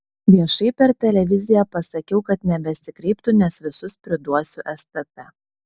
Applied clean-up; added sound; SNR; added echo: none; none; none; none.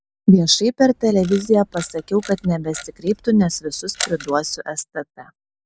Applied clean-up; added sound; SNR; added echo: none; Camera; 16 dB; none.